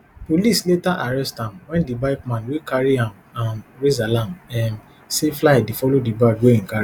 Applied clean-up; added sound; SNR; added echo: none; none; none; none.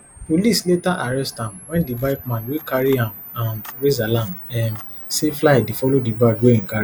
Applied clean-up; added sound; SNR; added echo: none; Camera; 15 dB; none.